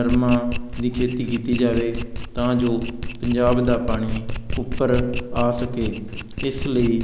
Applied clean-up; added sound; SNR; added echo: none; Domestic sounds, home sounds; 5 dB; none.